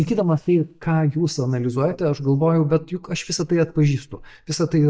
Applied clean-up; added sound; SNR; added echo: neural mask model DeepFilterNet 3.